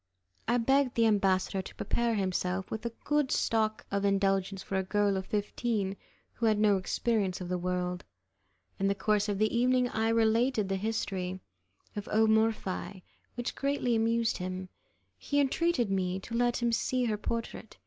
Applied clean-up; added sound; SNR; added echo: none; none; none; none.